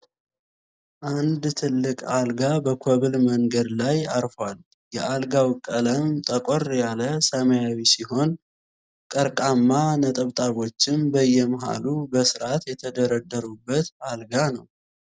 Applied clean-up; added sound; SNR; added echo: none; none; none; none.